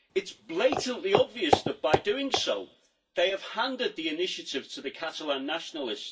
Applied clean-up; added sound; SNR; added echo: none; Walk, footsteps; 0 dB; reverberation time 0.2 s.